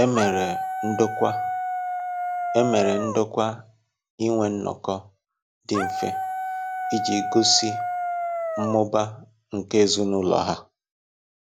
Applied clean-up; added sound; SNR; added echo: none; Dog; 3 dB; none.